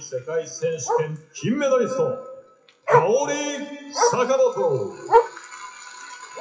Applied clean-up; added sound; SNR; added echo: classical method WPE with log-MMSE.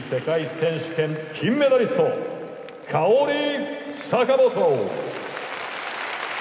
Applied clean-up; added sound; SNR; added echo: none; none; none; none.